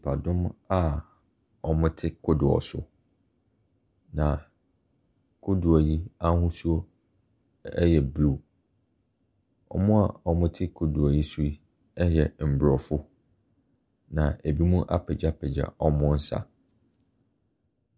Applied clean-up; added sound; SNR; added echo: none; none; none; none.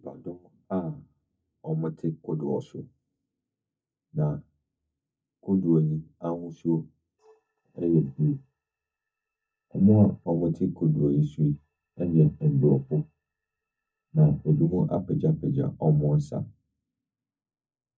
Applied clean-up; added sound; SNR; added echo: neural mask model DeepFilterNet 3.